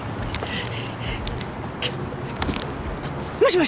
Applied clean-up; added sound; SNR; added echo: none; Drum kit; 12 dB; none.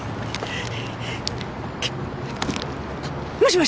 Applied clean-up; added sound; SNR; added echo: none; none; none; none.